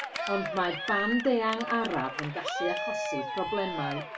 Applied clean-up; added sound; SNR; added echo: none; Cheering; 3 dB; reverberation time 0.2 s.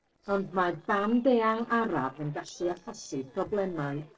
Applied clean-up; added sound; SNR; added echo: neural separator model SepFormer DNS4.